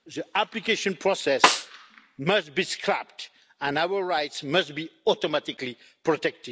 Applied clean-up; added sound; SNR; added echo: none; Snare drum; -4 dB; none.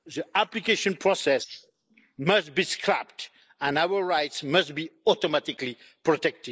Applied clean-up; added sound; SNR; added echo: neural mask model Resemble Enhance denoiser.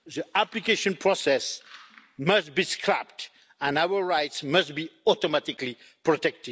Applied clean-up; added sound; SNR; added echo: none; none; none; none.